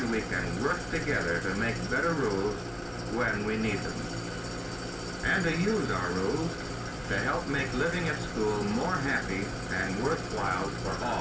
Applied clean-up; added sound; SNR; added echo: none; Idling; 5 dB; reverberation time 0.3 s.